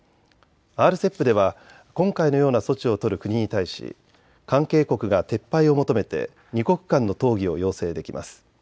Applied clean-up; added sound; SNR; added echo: none; none; none; none.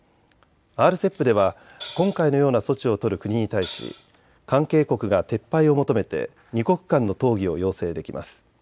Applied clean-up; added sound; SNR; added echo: none; Hi-hat; 13 dB; none.